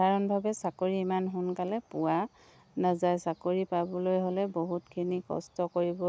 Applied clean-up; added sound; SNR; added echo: none; none; none; none.